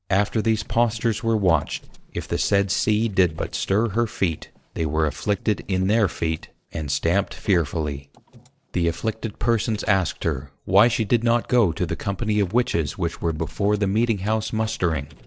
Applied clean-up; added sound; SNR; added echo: neural separator model SepFormer DNS4.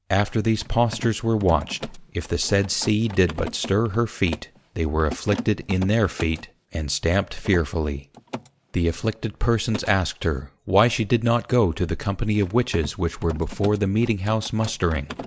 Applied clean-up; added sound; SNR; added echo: none; Mechanisms; 16 dB; none.